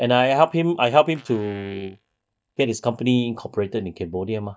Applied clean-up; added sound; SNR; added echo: neural mask model DeepFilterNet 3.